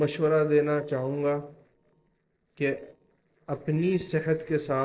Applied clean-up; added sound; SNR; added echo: neural separator model SepFormer DNS4.